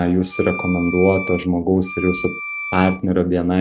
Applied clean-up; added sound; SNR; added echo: none; Wind instrument, woodwind instrument; 11 dB; none.